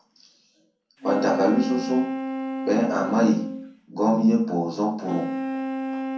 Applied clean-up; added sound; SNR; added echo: none; Wind instrument, woodwind instrument; 6 dB; reverberation time 0.6 s.